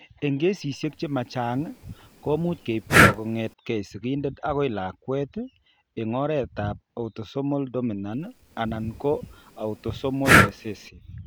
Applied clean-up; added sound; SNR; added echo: none; Breathing; -4 dB; none.